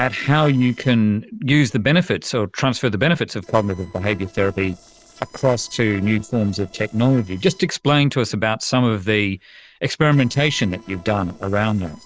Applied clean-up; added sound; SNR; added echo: neural separator model SepFormer DNS4.